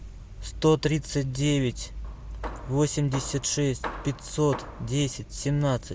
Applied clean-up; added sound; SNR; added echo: none; Hammer; 14 dB; none.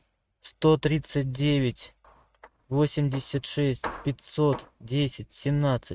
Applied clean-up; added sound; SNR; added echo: neural mask model RNNoise.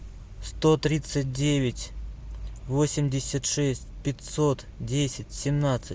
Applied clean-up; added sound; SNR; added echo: none; none; none; none.